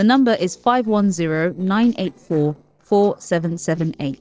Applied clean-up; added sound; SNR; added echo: neural separator model SepFormer DNS4.